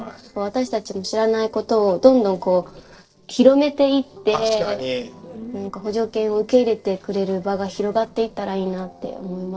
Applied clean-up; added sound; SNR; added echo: neural separator model SepFormer DNS4.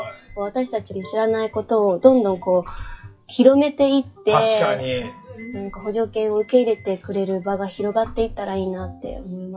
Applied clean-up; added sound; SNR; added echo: classical method WPE with log-MMSE.